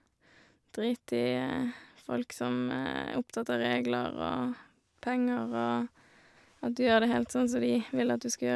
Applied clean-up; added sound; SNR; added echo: none; none; none; none.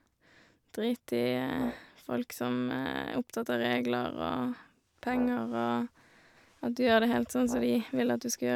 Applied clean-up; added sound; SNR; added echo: none; Brass instrument; 16 dB; none.